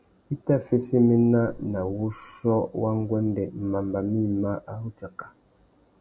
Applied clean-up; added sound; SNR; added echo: none; none; none; none.